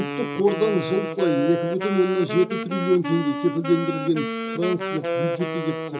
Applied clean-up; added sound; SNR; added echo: none; Wind instrument, woodwind instrument; 4 dB; reverberation time 0.2 s.